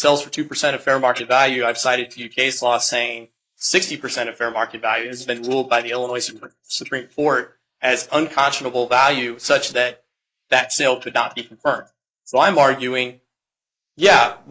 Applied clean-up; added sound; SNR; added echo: neural mask model Resemble Enhance denoiser.